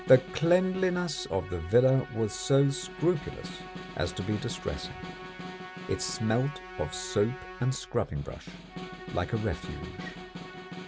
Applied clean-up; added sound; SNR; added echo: none; Musical instrument + Snare drum; 12 dB; none.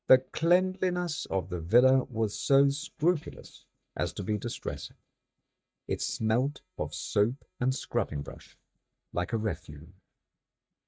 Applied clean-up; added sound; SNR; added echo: neural mask model DeepFilterNet 3.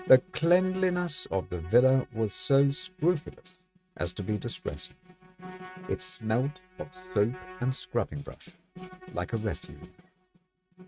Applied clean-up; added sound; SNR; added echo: neural mask model RNNoise.